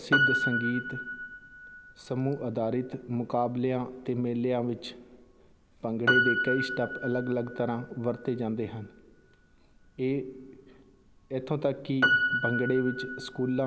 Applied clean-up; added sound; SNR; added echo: none; Piano; 2 dB; none.